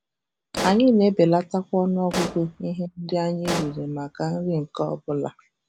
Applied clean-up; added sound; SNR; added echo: none; Explosion; 10 dB; none.